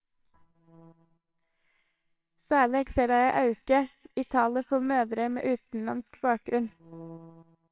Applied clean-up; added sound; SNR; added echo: neural separator model SepFormer WHAMR!.